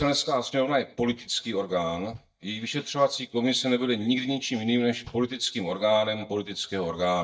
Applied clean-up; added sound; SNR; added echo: neural mask model DeepFilterNet 3.